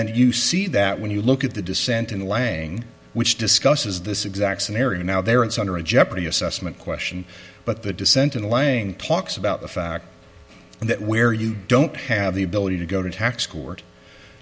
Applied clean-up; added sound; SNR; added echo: none; none; none; none.